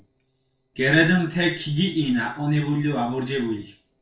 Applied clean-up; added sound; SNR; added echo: neural separator model SepFormer DNS4.